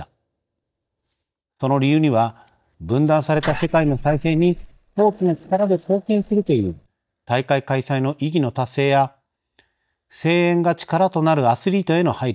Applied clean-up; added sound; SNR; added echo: neural mask model DeepFilterNet 3.